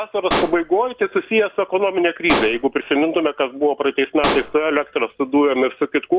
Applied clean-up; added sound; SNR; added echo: none; Explosion; 9 dB; none.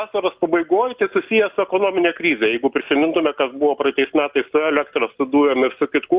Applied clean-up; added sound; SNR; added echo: none; none; none; none.